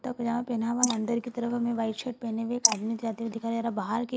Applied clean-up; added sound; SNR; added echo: neural mask model Resemble Enhance denoiser.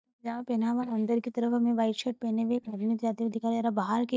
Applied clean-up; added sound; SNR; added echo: neural mask model DeepFilterNet 3.